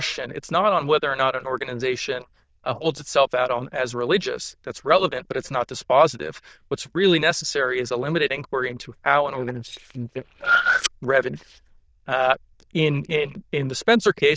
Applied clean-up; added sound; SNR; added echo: neural diffusion model UNIVERSE++.